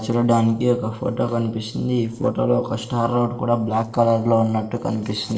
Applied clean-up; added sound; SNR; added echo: neural separator model SepFormer DNS4.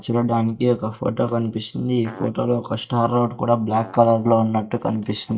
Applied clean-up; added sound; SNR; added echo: neural mask model DeepFilterNet 3.